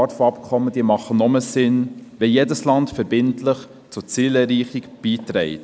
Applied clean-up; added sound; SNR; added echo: none; none; none; none.